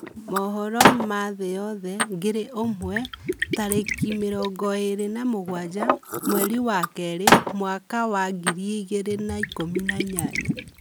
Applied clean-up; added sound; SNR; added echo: none; Liquid; 0 dB; none.